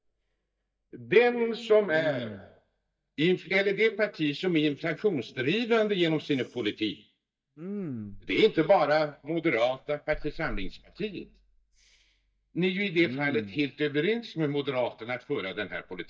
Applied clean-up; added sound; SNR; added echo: neural mask model DeepFilterNet 3.